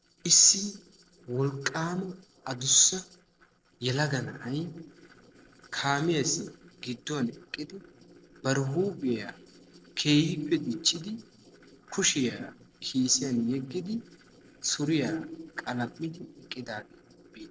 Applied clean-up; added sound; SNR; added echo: neural separator model SepFormer DNS4.